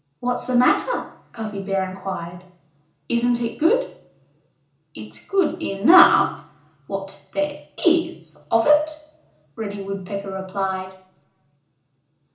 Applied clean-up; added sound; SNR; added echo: none; none; none; reverberation time 0.7 s.